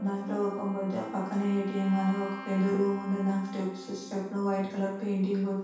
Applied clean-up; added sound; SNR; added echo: none; Wind instrument, woodwind instrument; 15 dB; reverberation time 0.7 s.